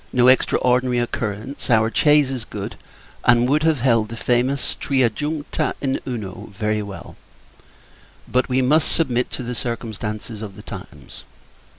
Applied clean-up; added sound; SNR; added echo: none; none; none; none.